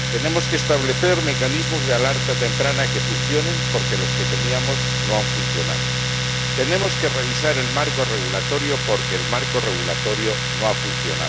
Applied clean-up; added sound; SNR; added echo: none; Domestic sounds, home sounds; -3 dB; none.